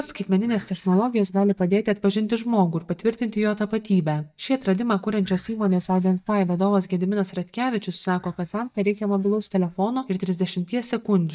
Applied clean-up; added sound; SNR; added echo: neural mask model DeepFilterNet 3.